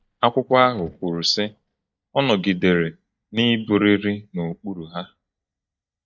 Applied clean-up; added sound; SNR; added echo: neural mask model DeepFilterNet 3.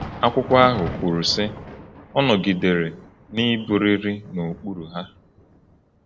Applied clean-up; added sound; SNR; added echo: none; Thunder; 14 dB; none.